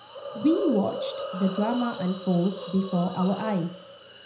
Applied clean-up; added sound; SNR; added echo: none; Hiss; 9 dB; reverberation time 0.5 s.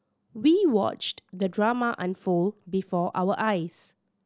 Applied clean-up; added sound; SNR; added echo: none; none; none; none.